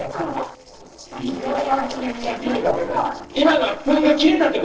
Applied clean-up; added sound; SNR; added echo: neural separator model SepFormer DNS4.